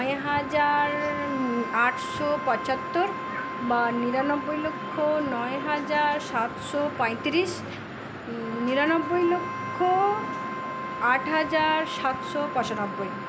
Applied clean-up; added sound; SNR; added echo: none; Wind instrument, woodwind instrument; 9 dB; none.